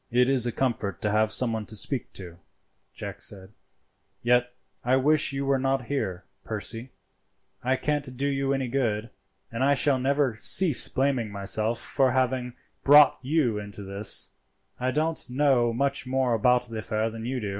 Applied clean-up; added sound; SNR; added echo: none; none; none; none.